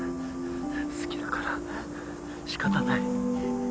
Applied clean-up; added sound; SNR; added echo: none; none; none; none.